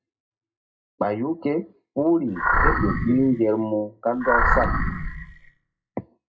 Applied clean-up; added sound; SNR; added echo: classical method WPE with log-MMSE.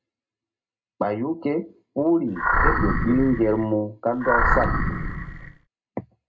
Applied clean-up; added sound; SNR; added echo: none; Animal; -2 dB; reverberation time 0.2 s.